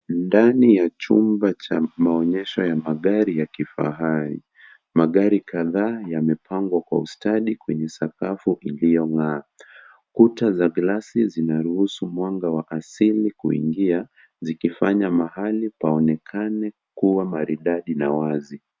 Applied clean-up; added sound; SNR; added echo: none; none; none; none.